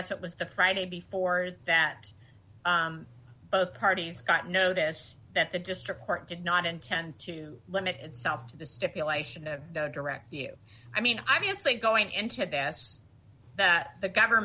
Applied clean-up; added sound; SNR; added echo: none; none; none; none.